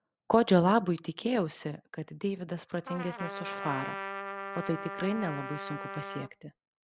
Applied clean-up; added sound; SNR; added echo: none; Trumpet; 8 dB; none.